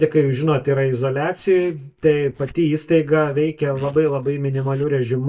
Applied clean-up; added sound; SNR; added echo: neural mask model DeepFilterNet 3.